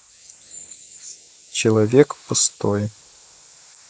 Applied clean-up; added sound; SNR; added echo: neural mask model Resemble Enhance denoiser.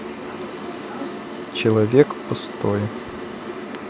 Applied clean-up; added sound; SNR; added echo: none; none; none; none.